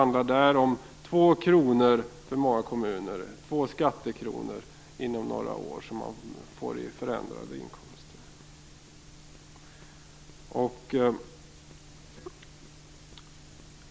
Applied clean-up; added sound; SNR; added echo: none; none; none; none.